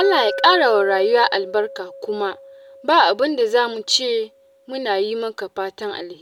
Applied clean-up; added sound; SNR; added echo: none; Glass; 13 dB; none.